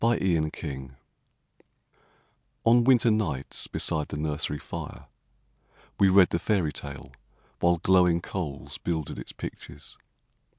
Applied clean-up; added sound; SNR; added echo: none; none; none; none.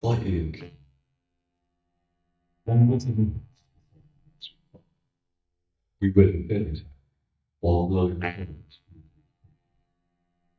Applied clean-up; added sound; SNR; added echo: neural mask model DeepFilterNet 3.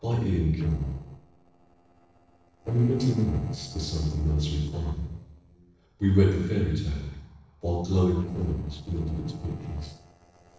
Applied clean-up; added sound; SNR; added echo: neural separator model SepFormer DNS4.